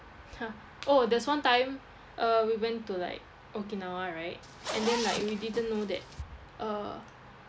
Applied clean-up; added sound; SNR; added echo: none; Zipper (clothing); 7 dB; none.